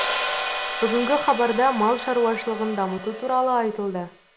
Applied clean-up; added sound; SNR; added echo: none; Hi-hat; 6 dB; none.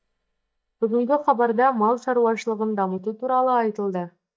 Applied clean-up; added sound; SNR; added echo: neural mask model DeepFilterNet 3.